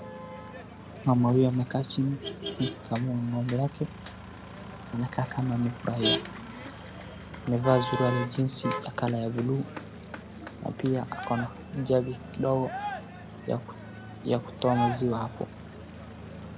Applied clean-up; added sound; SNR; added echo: none; Motor vehicle (road); 8 dB; none.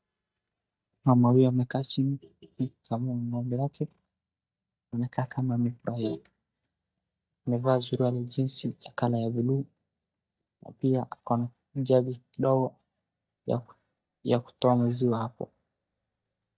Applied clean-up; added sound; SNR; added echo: neural mask model DeepFilterNet 3.